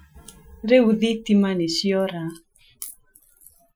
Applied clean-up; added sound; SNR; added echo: classical method Wiener filter.